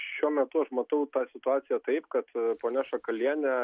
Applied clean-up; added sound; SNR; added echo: none; none; none; none.